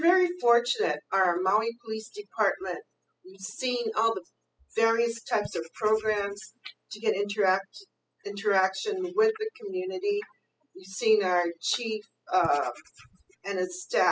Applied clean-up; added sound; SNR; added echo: classical method spectral subtraction.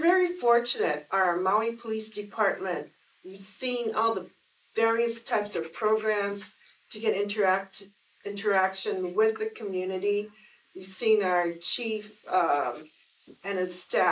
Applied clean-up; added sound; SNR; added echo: neural mask model Resemble Enhance denoiser.